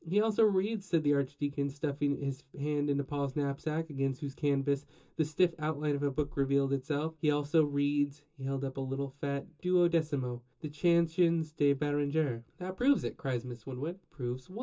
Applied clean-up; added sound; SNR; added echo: none; none; none; reverberation time 0.2 s.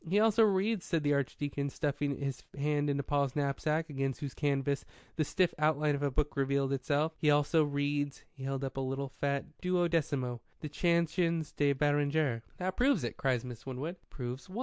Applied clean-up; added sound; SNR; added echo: none; none; none; none.